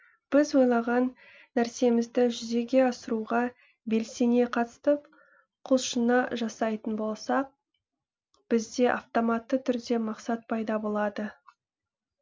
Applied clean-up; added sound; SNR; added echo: none; none; none; none.